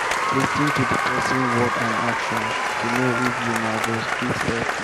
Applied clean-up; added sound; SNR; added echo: none; Applause; -3 dB; none.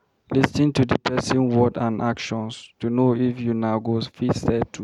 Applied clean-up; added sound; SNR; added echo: none; none; none; none.